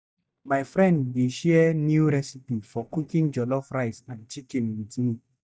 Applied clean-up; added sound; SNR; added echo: neural mask model DeepFilterNet 3.